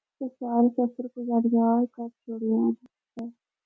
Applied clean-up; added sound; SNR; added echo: none; none; none; none.